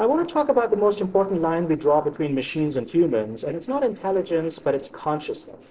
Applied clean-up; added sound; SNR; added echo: neural separator model SepFormer DNS4.